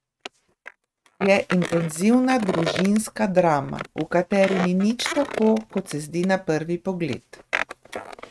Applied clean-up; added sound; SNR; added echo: neural mask model RNNoise.